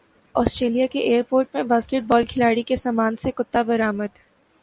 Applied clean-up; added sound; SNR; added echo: none; none; none; none.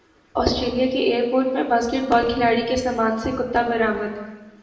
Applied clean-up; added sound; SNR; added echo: none; none; none; reverberation time 1.2 s.